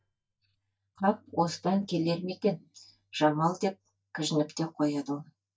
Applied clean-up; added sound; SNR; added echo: neural mask model DeepFilterNet 3.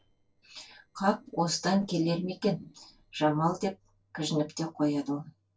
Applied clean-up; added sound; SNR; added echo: neural separator model SepFormer DNS4.